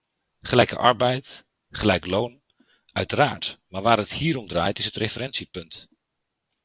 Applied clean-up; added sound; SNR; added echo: none; none; none; none.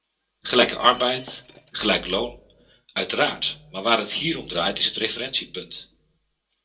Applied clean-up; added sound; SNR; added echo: none; Shatter; 19 dB; reverberation time 0.2 s.